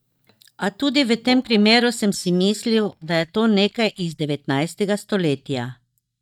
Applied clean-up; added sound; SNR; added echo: neural mask model DeepFilterNet 3.